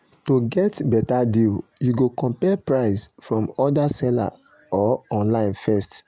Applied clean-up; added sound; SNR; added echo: none; none; none; none.